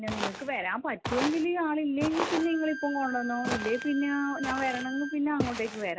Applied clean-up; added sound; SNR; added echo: none; Walk, footsteps + Bowed string instrument; 6 dB; none.